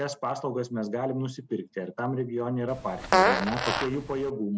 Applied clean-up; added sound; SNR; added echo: none; Fart; -4 dB; none.